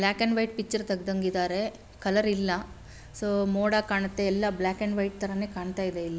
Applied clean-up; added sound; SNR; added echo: none; none; none; none.